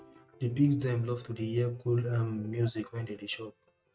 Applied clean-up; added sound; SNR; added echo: neural mask model RNNoise.